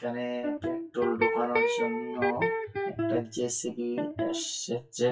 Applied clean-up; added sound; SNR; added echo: classical method WPE with log-MMSE.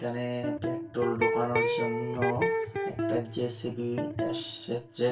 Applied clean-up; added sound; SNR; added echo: none; Electric guitar; -1 dB; reverberation time 0.2 s.